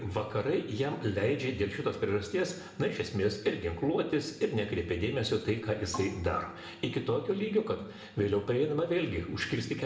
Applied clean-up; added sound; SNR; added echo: none; Percussion; 18 dB; reverberation time 0.9 s.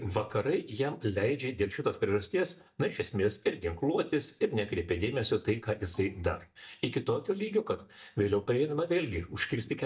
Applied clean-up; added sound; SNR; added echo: neural mask model DeepFilterNet 3.